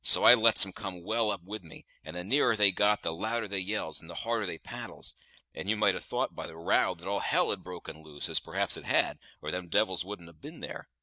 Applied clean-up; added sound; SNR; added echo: none; none; none; none.